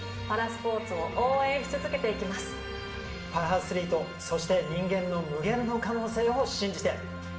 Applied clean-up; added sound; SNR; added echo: none; none; none; reverberation time 0.7 s.